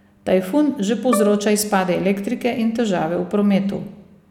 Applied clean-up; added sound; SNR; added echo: none; Bowed string instrument; 13 dB; none.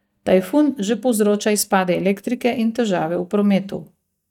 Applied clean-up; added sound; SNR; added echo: neural mask model DeepFilterNet 3.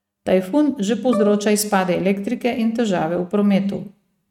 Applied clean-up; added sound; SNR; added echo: neural mask model RNNoise.